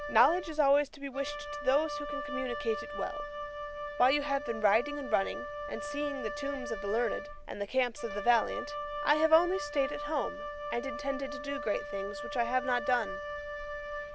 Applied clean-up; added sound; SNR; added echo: none; Wind instrument, woodwind instrument; 7 dB; none.